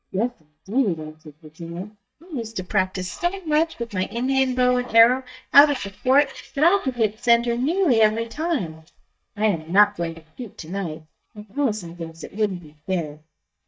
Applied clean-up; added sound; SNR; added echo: neural mask model DeepFilterNet 3.